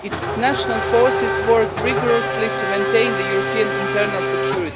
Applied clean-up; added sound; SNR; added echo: none; Race car, auto racing / Accelerating, revving, vroom; 1 dB; none.